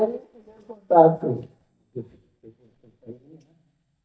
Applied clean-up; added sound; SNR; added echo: neural mask model DeepFilterNet 3.